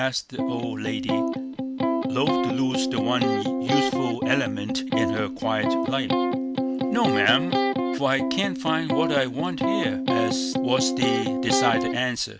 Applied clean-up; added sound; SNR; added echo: none; Electric guitar; -3 dB; none.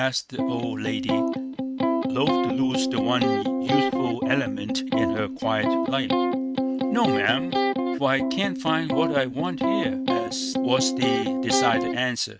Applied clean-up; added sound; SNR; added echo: neural mask model RNNoise.